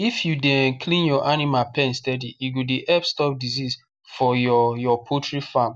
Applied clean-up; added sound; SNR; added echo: none; none; none; none.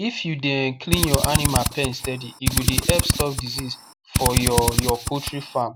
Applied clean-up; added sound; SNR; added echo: none; Drill; -2 dB; none.